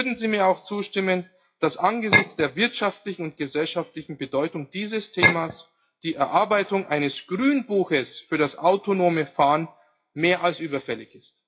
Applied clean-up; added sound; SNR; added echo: classical method WPE with log-MMSE.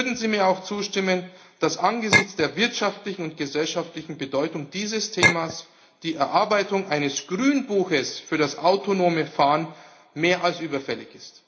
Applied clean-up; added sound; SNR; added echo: none; Chink, clink; -1 dB; reverberation time 0.4 s.